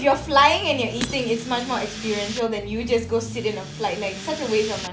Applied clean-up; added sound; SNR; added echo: none; Shatter / Crushing + Accelerating, revving, vroom / Car; 11 dB; none.